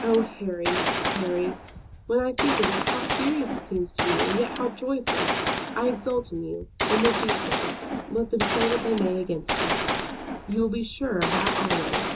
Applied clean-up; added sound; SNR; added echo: none; Gunshot, gunfire; 1 dB; reverberation time 0.2 s.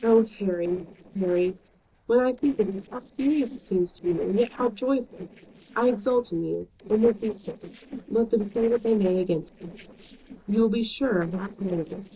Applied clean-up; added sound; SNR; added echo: neural separator model SepFormer DNS4.